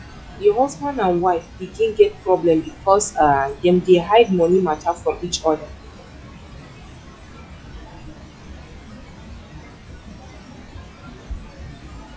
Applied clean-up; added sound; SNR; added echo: classical method log-MMSE.